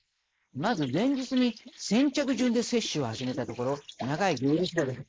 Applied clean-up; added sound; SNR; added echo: neural mask model Resemble Enhance denoiser.